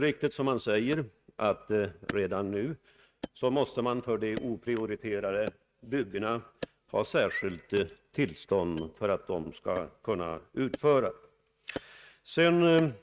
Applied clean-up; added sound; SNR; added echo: neural mask model RNNoise.